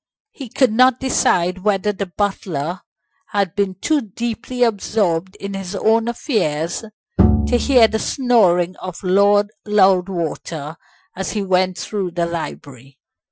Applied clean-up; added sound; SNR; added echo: classical method Wiener filter.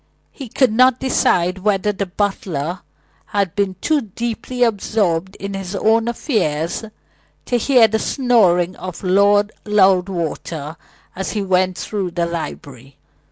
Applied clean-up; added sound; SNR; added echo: none; none; none; none.